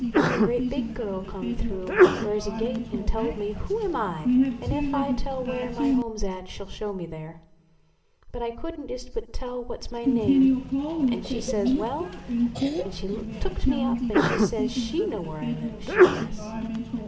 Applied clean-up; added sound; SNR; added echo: none; Sneeze; -4 dB; reverberation time 0.9 s.